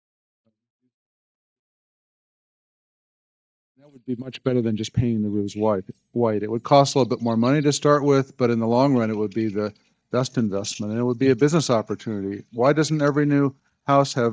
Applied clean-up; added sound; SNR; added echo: neural mask model DeepFilterNet 3.